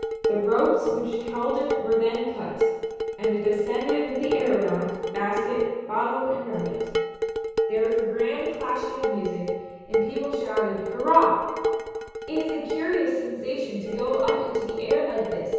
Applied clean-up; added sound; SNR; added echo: none; Dishes, pots, and pans; 3 dB; reverberation time 1.2 s.